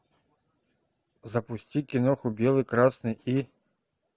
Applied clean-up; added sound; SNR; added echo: none; none; none; none.